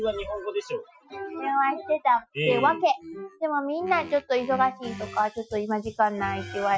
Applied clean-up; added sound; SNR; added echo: classical method Wiener filter.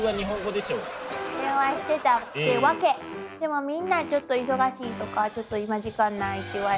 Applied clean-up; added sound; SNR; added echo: none; Race car, auto racing / Accelerating, revving, vroom; 17 dB; none.